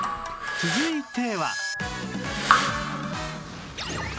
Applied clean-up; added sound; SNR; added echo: none; Breathing + Raindrop / Drip; 0 dB; none.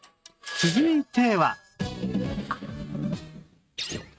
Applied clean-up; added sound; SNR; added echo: neural mask model RNNoise.